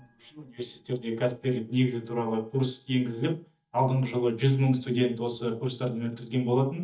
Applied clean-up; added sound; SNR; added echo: neural mask model DeepFilterNet 3.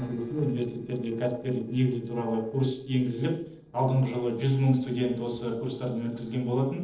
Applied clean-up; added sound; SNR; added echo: neural separator model SepFormer DNS4.